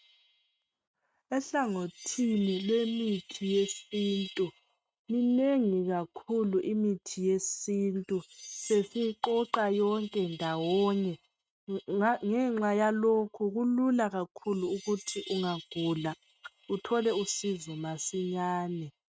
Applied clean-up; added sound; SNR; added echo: neural mask model RNNoise.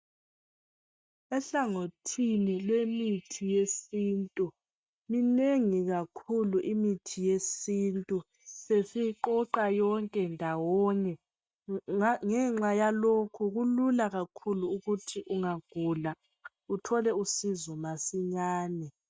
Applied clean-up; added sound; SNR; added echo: neural mask model DeepFilterNet 3.